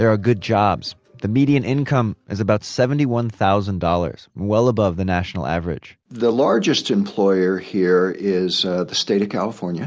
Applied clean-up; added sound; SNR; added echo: none; none; none; none.